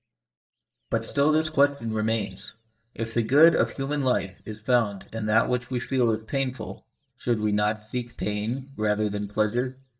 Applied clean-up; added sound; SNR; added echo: neural mask model DeepFilterNet 3.